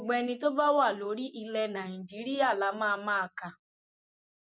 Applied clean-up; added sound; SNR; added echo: none; none; none; none.